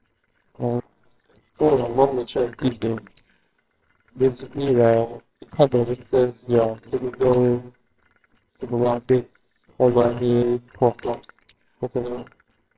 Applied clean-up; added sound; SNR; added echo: neural separator model SepFormer WHAMR!.